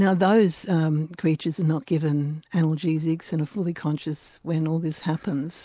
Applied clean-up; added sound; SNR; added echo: none; none; none; none.